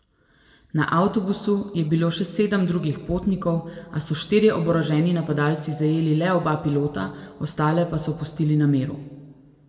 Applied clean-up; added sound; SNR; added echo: none; none; none; reverberation time 1.2 s.